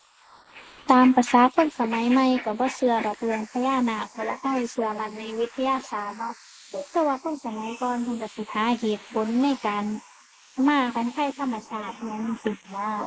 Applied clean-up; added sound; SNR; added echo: neural mask model Resemble Enhance denoiser.